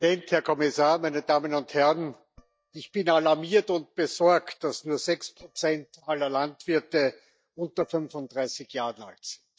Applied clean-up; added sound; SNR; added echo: neural mask model DeepFilterNet 3.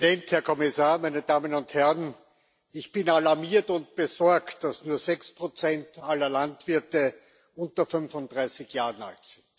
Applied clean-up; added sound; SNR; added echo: none; none; none; none.